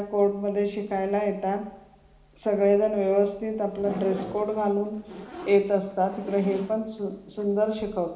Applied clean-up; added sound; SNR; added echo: none; Zipper (clothing); 17 dB; reverberation time 1.0 s.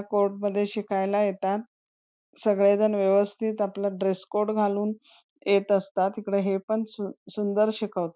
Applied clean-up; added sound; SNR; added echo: none; none; none; none.